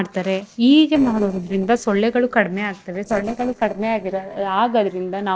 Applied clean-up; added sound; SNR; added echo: neural separator model SepFormer DNS4.